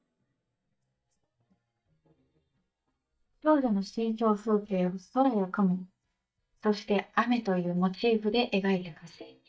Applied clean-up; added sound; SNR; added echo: neural mask model DeepFilterNet 3.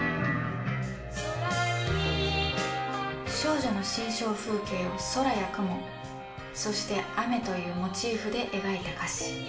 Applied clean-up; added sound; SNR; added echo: none; Keyboard (musical); 13 dB; reverberation time 0.6 s.